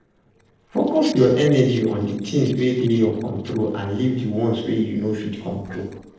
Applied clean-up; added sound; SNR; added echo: neural separator model SepFormer DNS4.